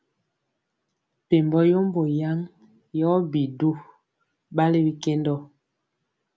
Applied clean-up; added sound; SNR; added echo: none; none; none; none.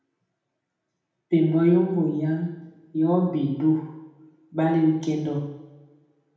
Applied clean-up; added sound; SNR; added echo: none; none; none; reverberation time 0.9 s.